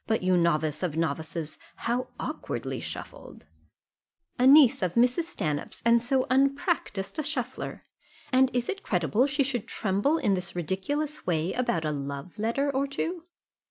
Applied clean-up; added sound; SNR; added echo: none; none; none; none.